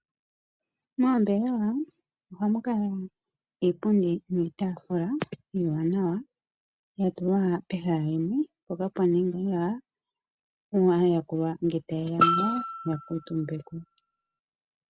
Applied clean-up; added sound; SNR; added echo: none; Bell; 2 dB; none.